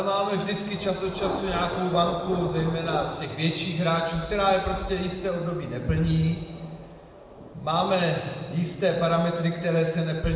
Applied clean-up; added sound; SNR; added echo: none; Thunder / Rain; 13 dB; reverberation time 1.6 s.